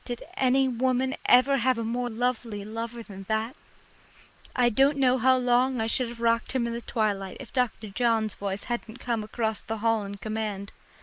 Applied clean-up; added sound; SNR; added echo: neural mask model Resemble Enhance denoiser.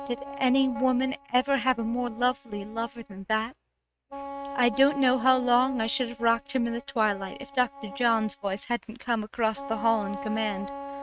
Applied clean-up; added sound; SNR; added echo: neural mask model RNNoise.